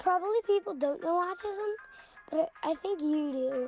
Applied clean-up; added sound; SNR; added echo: none; none; none; none.